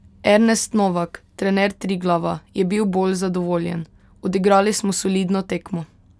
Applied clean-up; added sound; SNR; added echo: none; none; none; none.